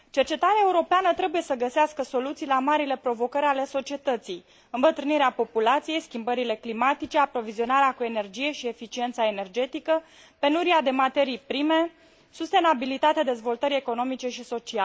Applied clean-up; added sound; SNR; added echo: none; none; none; none.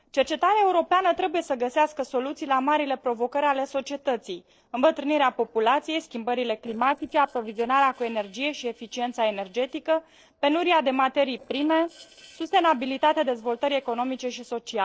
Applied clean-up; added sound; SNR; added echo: neural separator model SepFormer DNS4.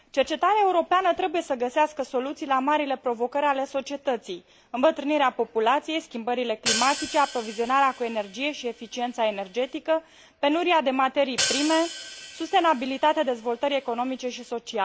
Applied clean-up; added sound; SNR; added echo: none; Hi-hat; 9 dB; none.